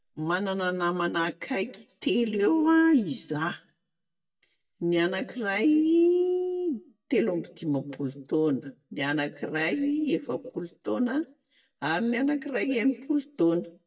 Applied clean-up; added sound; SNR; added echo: neural mask model DeepFilterNet 3.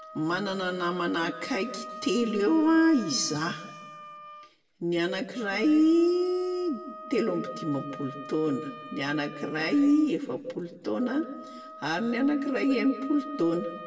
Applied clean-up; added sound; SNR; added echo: none; Wind instrument, woodwind instrument; 16 dB; reverberation time 0.9 s.